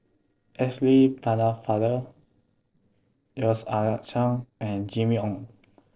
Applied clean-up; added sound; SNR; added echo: neural separator model SepFormer DNS4.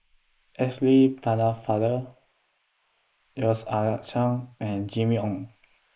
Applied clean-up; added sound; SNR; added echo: neural mask model Resemble Enhance denoiser.